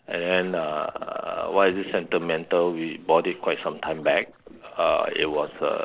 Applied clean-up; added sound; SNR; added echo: neural separator model SepFormer DNS4.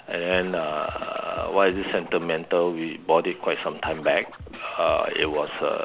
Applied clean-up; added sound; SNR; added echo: none; Scratching (performance technique); 16 dB; none.